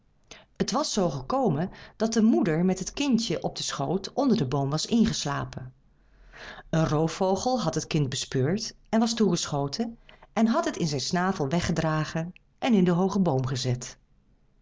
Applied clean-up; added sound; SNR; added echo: none; none; none; none.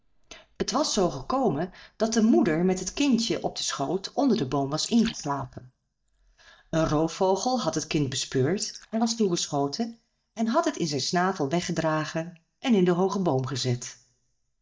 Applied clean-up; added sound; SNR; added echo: neural mask model DeepFilterNet 3.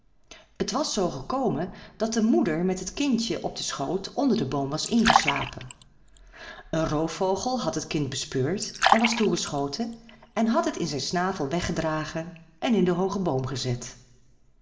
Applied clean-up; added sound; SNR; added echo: none; Fill (with liquid); 1 dB; reverberation time 0.8 s.